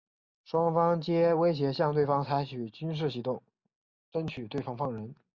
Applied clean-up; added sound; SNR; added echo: none; none; none; none.